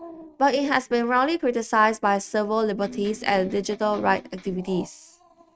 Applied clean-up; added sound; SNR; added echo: neural mask model RNNoise.